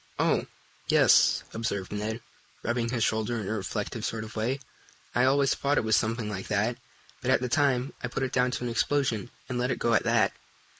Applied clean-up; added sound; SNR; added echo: neural mask model Resemble Enhance denoiser.